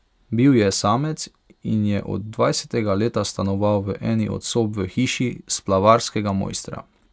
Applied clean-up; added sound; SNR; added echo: none; none; none; none.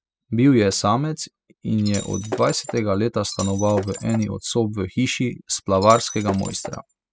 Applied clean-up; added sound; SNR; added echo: classical method spectral subtraction.